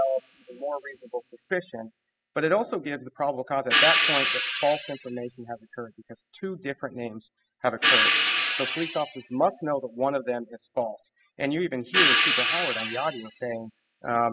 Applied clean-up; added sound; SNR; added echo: classical method spectral subtraction.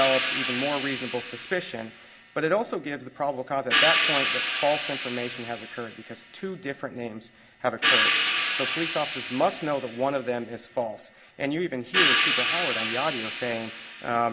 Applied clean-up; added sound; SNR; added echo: none; Crash cymbal / Hi-hat; -1 dB; none.